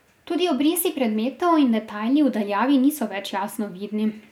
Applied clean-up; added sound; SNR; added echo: none; none; none; none.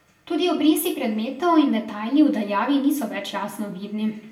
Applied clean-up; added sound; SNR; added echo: none; none; none; reverberation time 0.5 s.